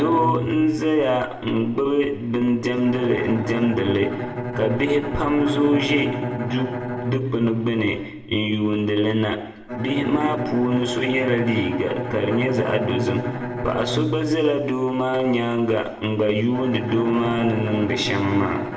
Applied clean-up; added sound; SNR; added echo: none; Bowed string instrument; 8 dB; reverberation time 0.9 s.